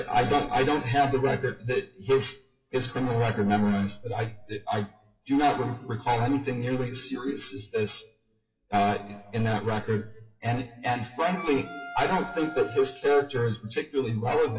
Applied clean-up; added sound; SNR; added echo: classical method WPE with log-MMSE.